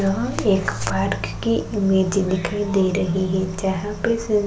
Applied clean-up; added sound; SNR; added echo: none; Car; 13 dB; none.